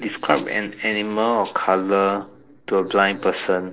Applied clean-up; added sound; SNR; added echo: neural separator model SepFormer DNS4.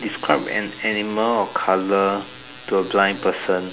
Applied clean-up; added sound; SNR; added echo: none; none; none; none.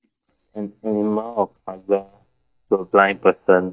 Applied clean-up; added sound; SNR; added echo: neural mask model DeepFilterNet 3.